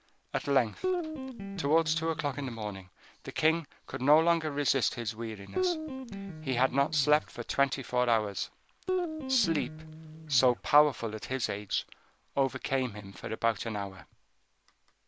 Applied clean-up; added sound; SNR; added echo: none; Guitar; 5 dB; none.